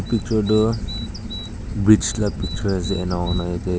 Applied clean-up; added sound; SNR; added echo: none; Bird vocalization, bird call, bird song; 17 dB; none.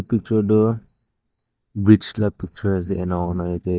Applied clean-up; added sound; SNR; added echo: neural mask model DeepFilterNet 3.